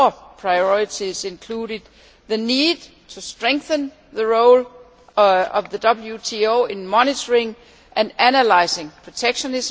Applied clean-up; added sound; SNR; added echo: none; none; none; none.